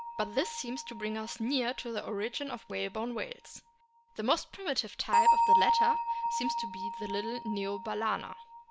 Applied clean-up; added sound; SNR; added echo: none; Bell; -2 dB; none.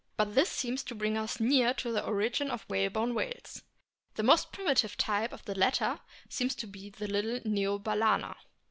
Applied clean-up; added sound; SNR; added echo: none; none; none; none.